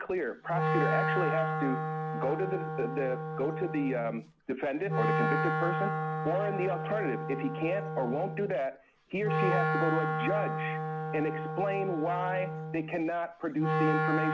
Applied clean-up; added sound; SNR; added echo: none; Wind instrument, woodwind instrument; 0 dB; none.